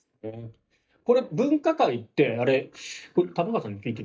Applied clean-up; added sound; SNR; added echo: neural mask model DeepFilterNet 3.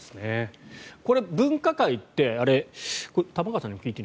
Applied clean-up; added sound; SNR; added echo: none; none; none; none.